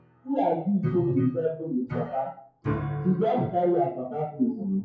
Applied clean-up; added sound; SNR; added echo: classical method WPE with log-MMSE.